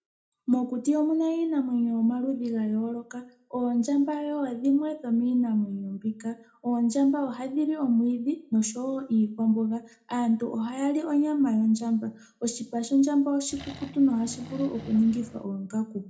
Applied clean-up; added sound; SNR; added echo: none; Accelerating, revving, vroom; 16 dB; reverberation time 0.4 s.